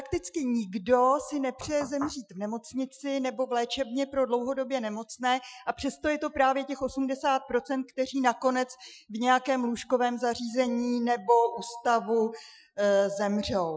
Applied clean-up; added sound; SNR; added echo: classical method Wiener filter.